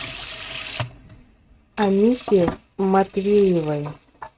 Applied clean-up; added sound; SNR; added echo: neural mask model RNNoise.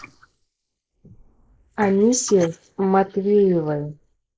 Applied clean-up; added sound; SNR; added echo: neural mask model Resemble Enhance denoiser.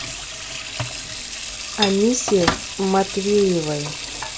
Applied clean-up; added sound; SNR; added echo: none; Sink (filling or washing) / Water tap, faucet; 5 dB; none.